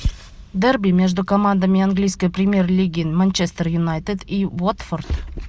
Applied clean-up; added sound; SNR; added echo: none; none; none; none.